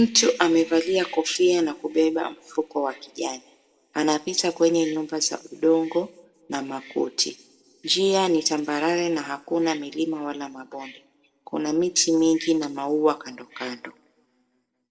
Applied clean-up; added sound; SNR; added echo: none; none; none; reverberation time 1.2 s.